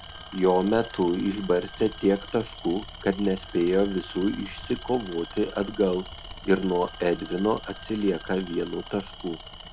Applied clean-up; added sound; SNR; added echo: none; Tools + Telephone; 15 dB; none.